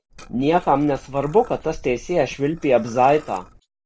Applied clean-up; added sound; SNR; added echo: none; Liquid; 20 dB; none.